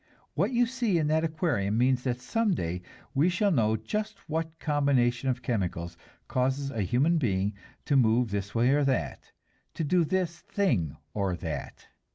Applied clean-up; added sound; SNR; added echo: none; none; none; none.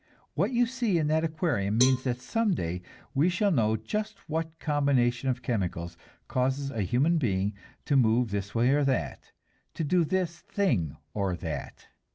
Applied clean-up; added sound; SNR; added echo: none; Cowbell; 11 dB; none.